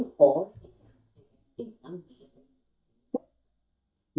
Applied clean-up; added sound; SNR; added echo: neural mask model DeepFilterNet 3.